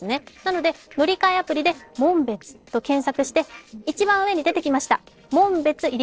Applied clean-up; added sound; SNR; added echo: neural separator model SepFormer DNS4.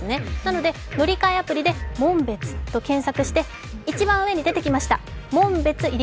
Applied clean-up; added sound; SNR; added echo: none; Drum kit; 9 dB; none.